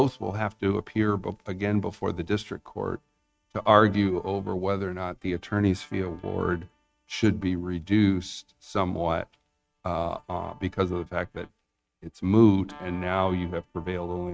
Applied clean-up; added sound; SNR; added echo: neural mask model RNNoise.